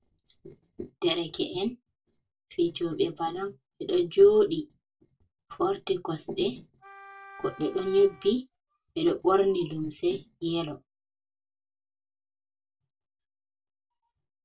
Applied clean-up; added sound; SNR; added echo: neural separator model SepFormer DNS4.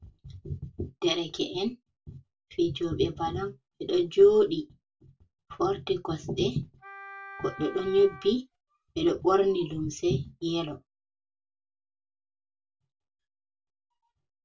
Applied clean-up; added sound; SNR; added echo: none; Wind instrument, woodwind instrument; 15 dB; reverberation time 0.1 s.